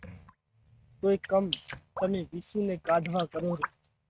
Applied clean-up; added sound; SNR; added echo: neural mask model RNNoise.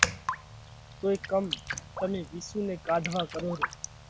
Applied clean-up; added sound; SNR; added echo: none; Raindrop; 3 dB; none.